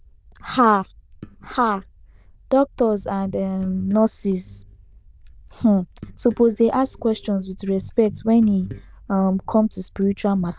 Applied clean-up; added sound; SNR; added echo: neural diffusion model UNIVERSE++.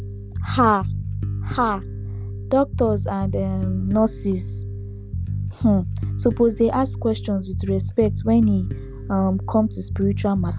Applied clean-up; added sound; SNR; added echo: none; Bass guitar; 5 dB; none.